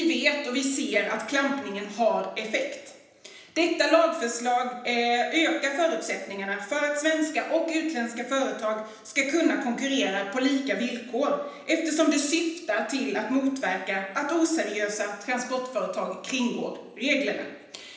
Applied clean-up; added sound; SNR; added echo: none; none; none; reverberation time 0.9 s.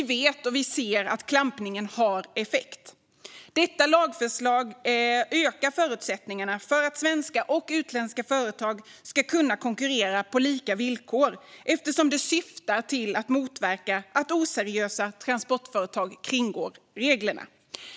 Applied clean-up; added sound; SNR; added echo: none; none; none; none.